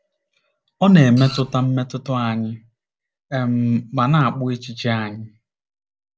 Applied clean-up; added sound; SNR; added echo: none; Printer; 13 dB; none.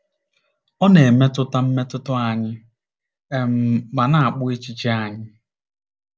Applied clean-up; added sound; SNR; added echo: none; none; none; none.